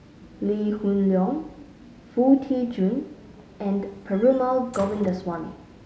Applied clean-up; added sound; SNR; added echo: none; Slam; 19 dB; none.